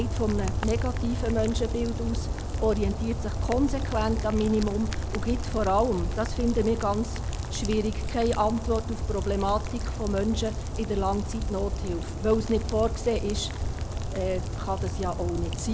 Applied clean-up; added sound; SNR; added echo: none; Rain; 1 dB; none.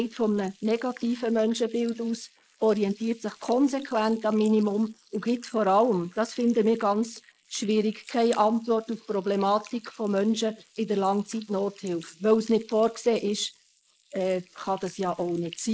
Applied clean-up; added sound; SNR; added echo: neural mask model Resemble Enhance denoiser.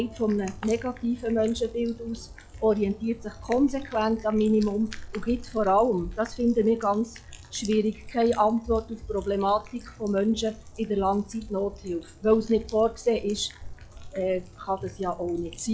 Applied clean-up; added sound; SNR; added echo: classical method log-MMSE.